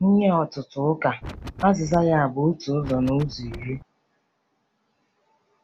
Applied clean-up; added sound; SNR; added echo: none; Wind; 13 dB; none.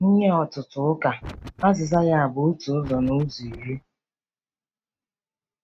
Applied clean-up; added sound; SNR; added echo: neural mask model RNNoise.